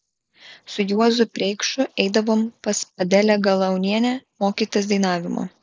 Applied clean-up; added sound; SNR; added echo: neural mask model Resemble Enhance denoiser.